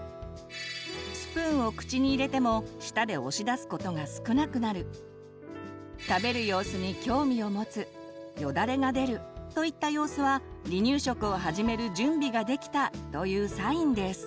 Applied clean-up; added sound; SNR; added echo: none; none; none; none.